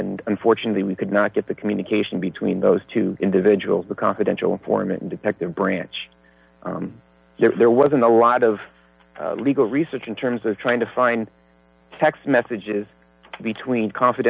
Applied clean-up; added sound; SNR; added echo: none; none; none; none.